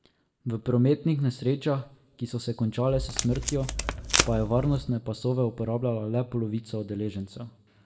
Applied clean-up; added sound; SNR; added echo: none; Packing tape, duct tape; 2 dB; reverberation time 0.5 s.